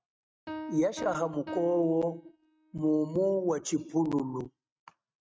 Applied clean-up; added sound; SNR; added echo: neural mask model RNNoise.